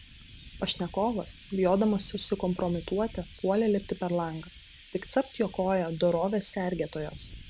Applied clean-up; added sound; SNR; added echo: none; Chirp, tweet + Wind / Bird; 18 dB; none.